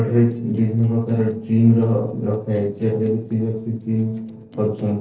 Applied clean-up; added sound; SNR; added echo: neural separator model SepFormer DNS4.